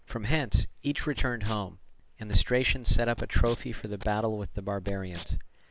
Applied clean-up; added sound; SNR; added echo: neural mask model Resemble Enhance denoiser.